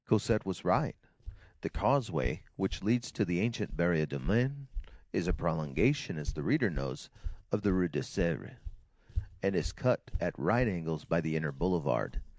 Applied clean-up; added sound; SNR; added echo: neural mask model DeepFilterNet 3.